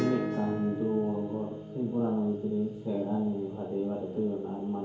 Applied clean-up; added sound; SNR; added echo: none; Acoustic guitar / Strum; 8 dB; reverberation time 2.4 s.